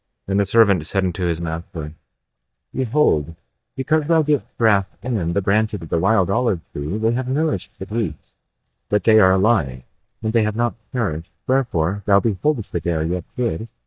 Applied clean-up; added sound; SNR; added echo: neural mask model DeepFilterNet 3.